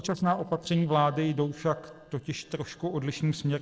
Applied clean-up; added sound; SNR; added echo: neural separator model SepFormer DNS4.